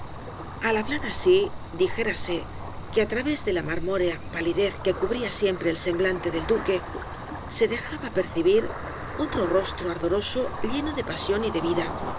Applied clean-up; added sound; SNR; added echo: none; Ocean; 7 dB; none.